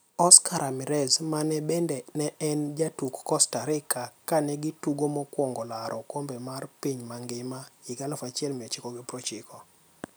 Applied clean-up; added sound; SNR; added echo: none; none; none; none.